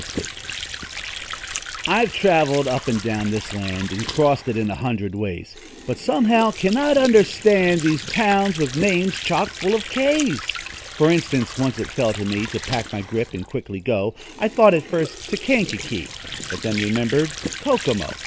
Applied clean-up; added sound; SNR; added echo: none; Sink (filling or washing) / Water; 11 dB; none.